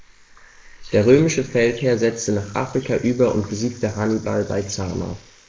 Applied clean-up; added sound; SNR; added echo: neural mask model Resemble Enhance denoiser.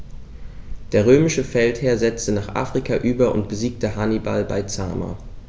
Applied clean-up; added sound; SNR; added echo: none; none; none; none.